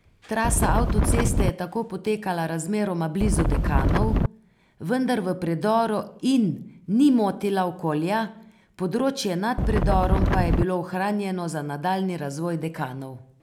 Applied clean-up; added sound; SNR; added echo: none; Wind; -4 dB; none.